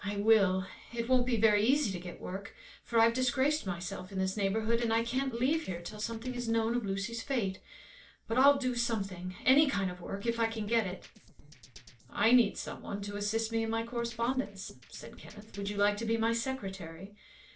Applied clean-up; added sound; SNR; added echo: neural separator model SepFormer DNS4.